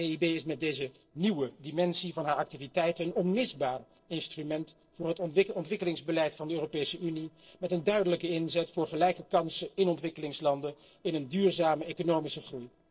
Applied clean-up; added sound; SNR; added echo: neural separator model SepFormer DNS4.